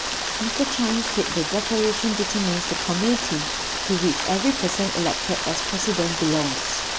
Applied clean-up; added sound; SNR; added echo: none; Rain; 2 dB; none.